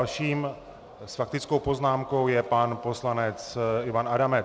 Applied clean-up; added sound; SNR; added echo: none; none; none; none.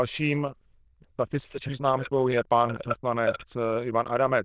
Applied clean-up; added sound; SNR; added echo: neural diffusion model UNIVERSE++.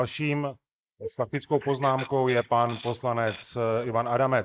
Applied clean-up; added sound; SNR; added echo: neural mask model Resemble Enhance denoiser.